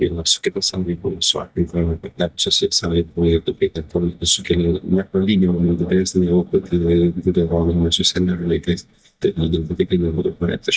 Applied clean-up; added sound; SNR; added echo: neural mask model DeepFilterNet 3.